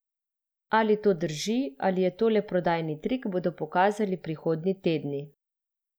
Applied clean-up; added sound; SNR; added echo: none; none; none; none.